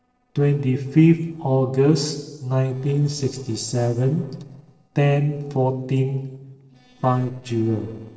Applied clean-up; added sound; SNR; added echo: neural separator model SepFormer DNS4.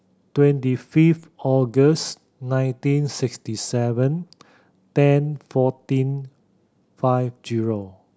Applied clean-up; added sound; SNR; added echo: none; none; none; none.